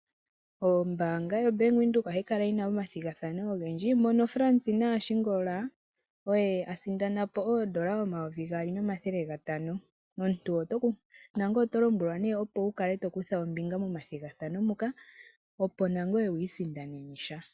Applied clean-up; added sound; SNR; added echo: none; none; none; none.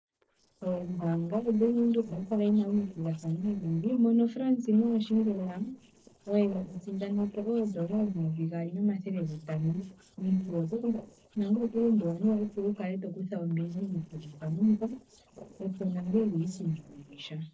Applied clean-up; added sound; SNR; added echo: neural separator model SepFormer DNS4.